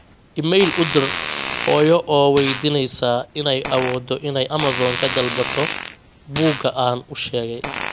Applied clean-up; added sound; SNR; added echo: none; Fart; 5 dB; none.